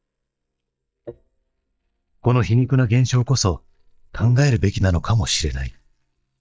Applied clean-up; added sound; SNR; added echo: neural mask model DeepFilterNet 3.